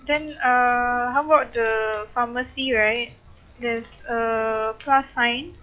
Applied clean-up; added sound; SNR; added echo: classical method log-MMSE.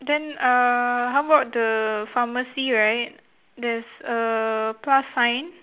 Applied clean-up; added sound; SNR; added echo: none; none; none; none.